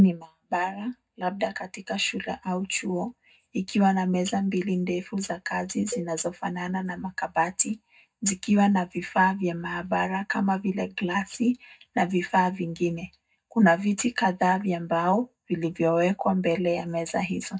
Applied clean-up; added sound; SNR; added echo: neural mask model DeepFilterNet 3.